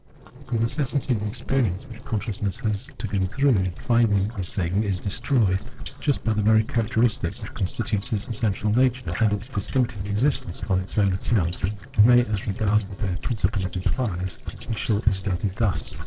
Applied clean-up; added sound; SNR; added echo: neural separator model SepFormer DNS4.